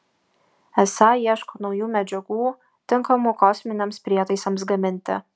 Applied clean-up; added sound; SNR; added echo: none; none; none; none.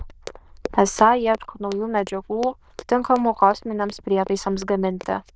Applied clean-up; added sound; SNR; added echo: neural diffusion model UNIVERSE++.